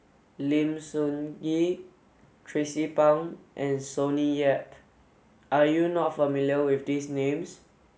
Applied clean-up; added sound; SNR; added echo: none; none; none; none.